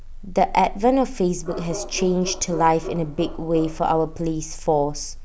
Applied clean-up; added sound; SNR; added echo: none; Bark; 14 dB; none.